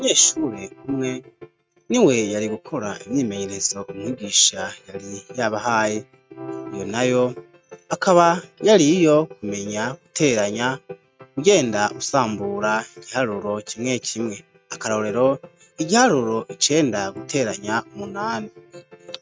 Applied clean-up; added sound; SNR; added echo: neural mask model RNNoise.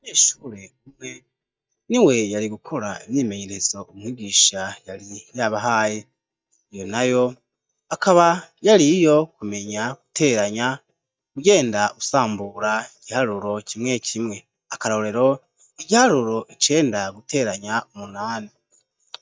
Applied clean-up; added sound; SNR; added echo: neural mask model DeepFilterNet 3.